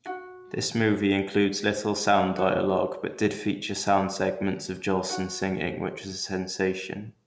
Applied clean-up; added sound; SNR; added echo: none; Plucked string instrument; 18 dB; none.